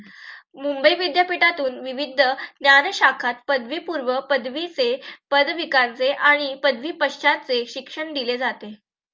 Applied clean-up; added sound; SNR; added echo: none; none; none; none.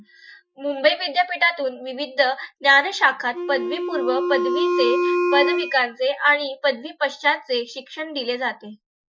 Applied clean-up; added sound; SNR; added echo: classical method Wiener filter.